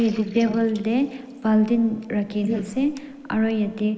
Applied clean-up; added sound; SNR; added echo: neural mask model Resemble Enhance denoiser.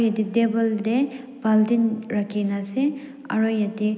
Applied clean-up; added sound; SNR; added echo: none; none; none; none.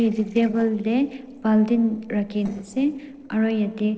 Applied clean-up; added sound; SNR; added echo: neural separator model SepFormer DNS4.